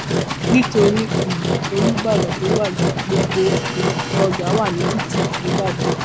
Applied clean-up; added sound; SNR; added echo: none; Engine; -2 dB; none.